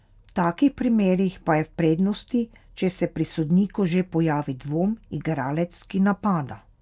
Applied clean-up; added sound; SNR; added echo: none; none; none; none.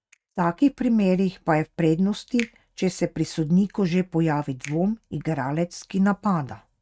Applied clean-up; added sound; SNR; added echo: neural mask model RNNoise.